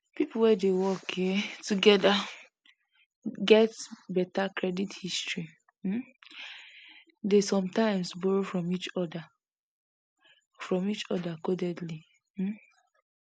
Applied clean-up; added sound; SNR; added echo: none; none; none; none.